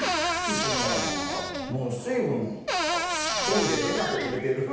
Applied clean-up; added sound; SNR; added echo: none; Cupboard open or close / Door; -1 dB; reverberation time 0.8 s.